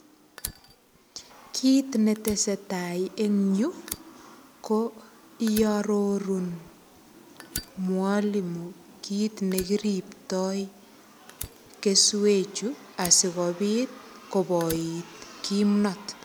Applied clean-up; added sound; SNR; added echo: none; Fire; 18 dB; none.